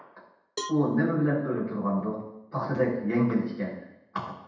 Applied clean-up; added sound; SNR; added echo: none; Cowbell; 15 dB; reverberation time 0.8 s.